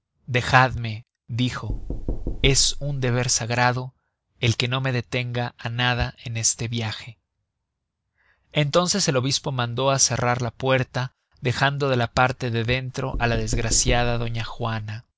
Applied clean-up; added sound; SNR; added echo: none; Knock; 4 dB; none.